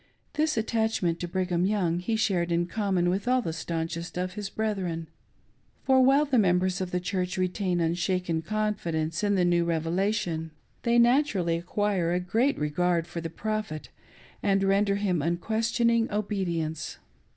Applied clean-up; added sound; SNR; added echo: none; none; none; none.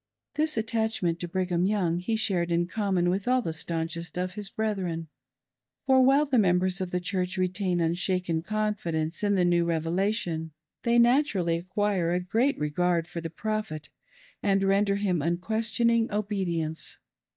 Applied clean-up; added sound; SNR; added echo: neural mask model DeepFilterNet 3.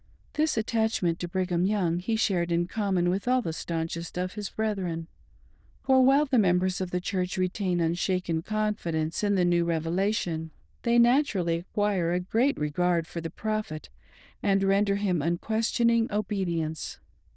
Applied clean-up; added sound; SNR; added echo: neural diffusion model UNIVERSE++.